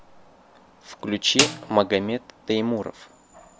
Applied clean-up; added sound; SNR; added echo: none; Snare drum; 2 dB; none.